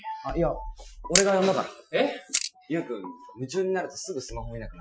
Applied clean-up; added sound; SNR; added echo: classical method Wiener filter.